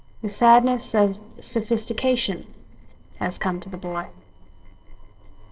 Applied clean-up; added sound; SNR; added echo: neural separator model SepFormer DNS4.